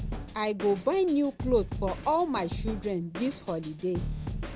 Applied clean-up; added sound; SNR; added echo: none; Drum kit; 7 dB; none.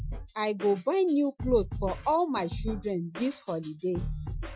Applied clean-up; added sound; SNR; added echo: classical method Wiener filter.